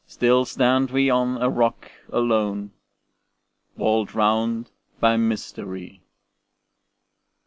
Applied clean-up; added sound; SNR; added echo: none; none; none; none.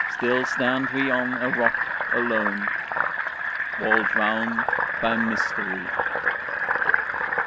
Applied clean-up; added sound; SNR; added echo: none; Fill (with liquid); -4 dB; none.